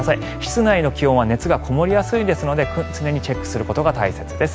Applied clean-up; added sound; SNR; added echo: none; none; none; none.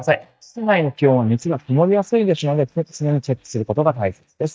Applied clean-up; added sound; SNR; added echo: neural mask model DeepFilterNet 3.